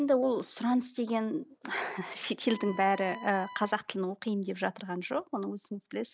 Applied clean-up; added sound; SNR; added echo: none; Wind instrument, woodwind instrument; 15 dB; none.